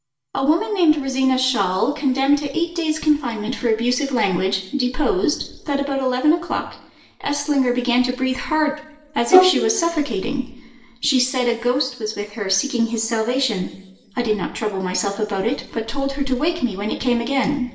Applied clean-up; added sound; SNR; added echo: none; Bowed string instrument; -2 dB; reverberation time 0.8 s.